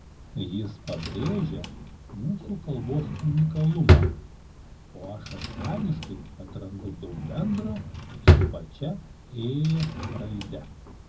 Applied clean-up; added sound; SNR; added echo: none; Drawer open or close; -3 dB; reverberation time 0.4 s.